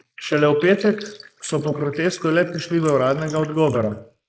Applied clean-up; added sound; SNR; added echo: neural mask model Resemble Enhance denoiser.